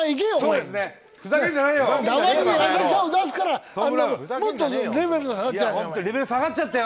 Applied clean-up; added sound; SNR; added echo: none; none; none; none.